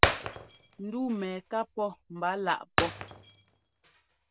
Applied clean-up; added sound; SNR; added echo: none; Shatter; -1 dB; none.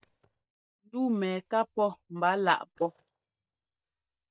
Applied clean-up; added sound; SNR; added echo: neural mask model DeepFilterNet 3.